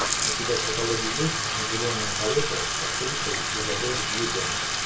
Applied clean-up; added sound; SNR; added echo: none; Bathtub (filling or washing); -4 dB; reverberation time 0.3 s.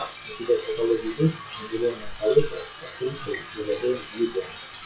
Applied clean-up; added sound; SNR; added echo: classical method WPE with log-MMSE.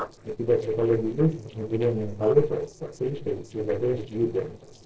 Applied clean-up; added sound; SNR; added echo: neural separator model SepFormer DNS4.